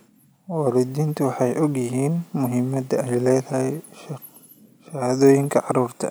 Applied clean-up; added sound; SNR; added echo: none; none; none; none.